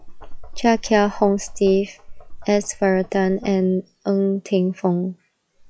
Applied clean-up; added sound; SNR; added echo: classical method log-MMSE.